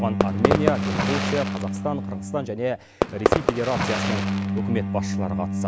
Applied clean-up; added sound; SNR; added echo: none; Bowed string instrument + Fireworks; -4 dB; none.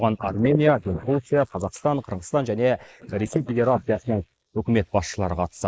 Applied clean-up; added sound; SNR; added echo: neural mask model Resemble Enhance denoiser.